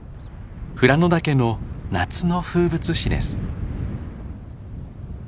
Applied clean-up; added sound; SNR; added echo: none; none; none; none.